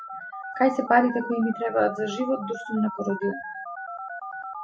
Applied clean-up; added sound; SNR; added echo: classical method spectral subtraction.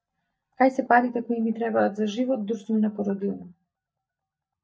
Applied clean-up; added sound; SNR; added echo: neural mask model DeepFilterNet 3.